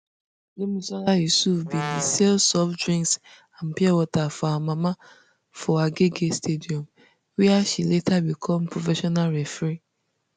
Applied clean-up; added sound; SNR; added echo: none; Brass instrument; 9 dB; none.